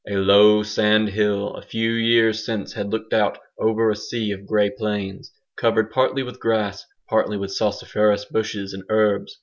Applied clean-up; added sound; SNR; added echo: none; none; none; none.